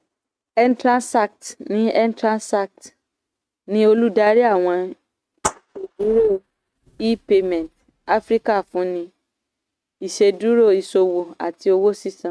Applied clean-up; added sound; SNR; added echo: neural mask model RNNoise.